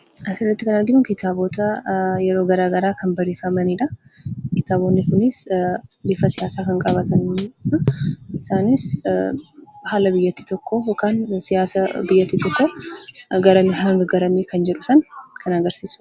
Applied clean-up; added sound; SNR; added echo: none; Hi-hat; 10 dB; none.